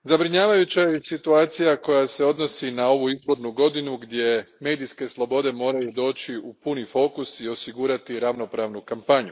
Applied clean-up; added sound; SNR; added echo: neural mask model Resemble Enhance denoiser.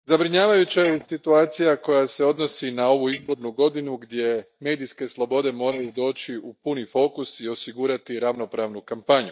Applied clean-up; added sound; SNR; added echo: neural mask model DeepFilterNet 3.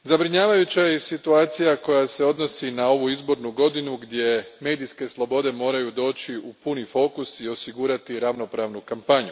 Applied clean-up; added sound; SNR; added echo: none; none; none; none.